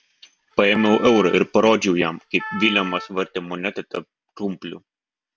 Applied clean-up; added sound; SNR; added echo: none; Wind instrument, woodwind instrument; 14 dB; none.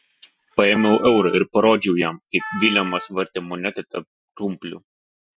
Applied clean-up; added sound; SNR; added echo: classical method Wiener filter.